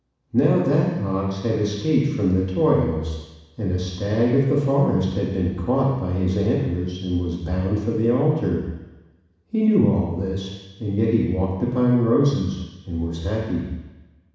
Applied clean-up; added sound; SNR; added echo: none; none; none; reverberation time 1.1 s.